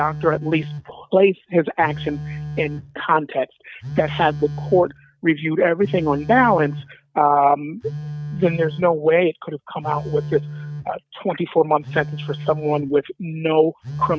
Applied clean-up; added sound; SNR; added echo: neural mask model RNNoise.